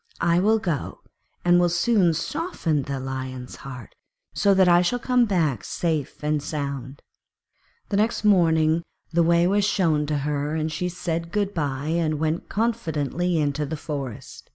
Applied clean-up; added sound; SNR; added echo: none; none; none; none.